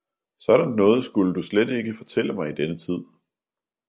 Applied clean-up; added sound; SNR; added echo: none; none; none; none.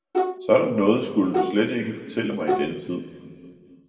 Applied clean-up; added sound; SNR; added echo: none; Bowed string instrument; 5 dB; reverberation time 2.1 s.